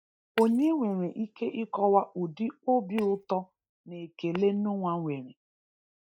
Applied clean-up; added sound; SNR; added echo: neural mask model DeepFilterNet 3.